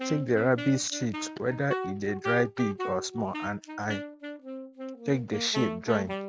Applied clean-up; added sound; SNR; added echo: none; Wind instrument, woodwind instrument; 6 dB; none.